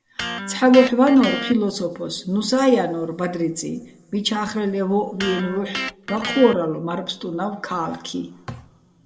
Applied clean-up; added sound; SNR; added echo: none; Electric guitar; 10 dB; reverberation time 1.2 s.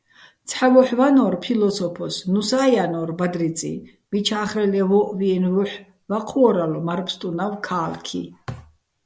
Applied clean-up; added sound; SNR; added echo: none; none; none; none.